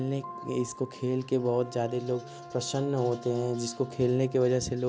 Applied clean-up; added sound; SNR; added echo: none; Piano + Brass instrument; 17 dB; none.